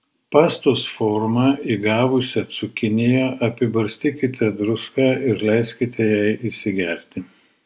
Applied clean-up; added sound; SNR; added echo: none; none; none; none.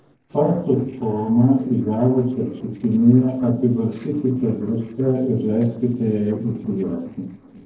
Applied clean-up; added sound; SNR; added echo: neural separator model SepFormer DNS4.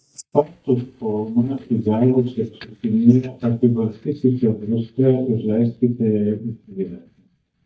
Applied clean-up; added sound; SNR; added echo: neural mask model DeepFilterNet 3.